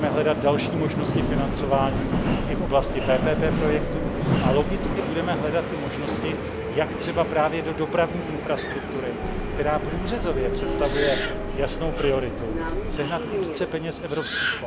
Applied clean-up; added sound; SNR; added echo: none; Subway, metro, underground + Subway, metro, underground; 0 dB; none.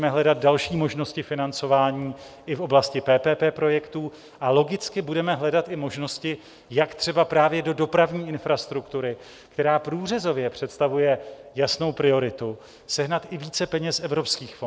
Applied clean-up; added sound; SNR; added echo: none; none; none; none.